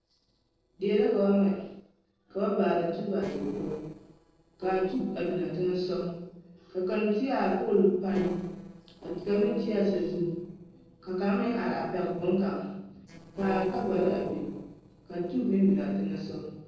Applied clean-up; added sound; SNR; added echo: neural separator model SepFormer DNS4.